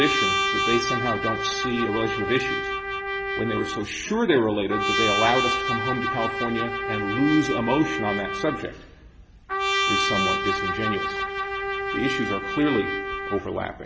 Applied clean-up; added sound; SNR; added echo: none; Trumpet; 0 dB; none.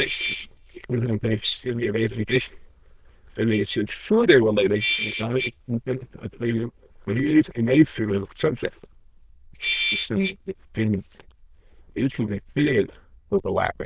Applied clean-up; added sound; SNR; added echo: neural diffusion model UNIVERSE++.